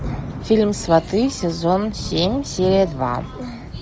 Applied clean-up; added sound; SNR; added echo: none; Thunder / Rain; 11 dB; none.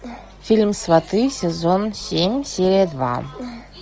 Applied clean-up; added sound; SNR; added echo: none; none; none; none.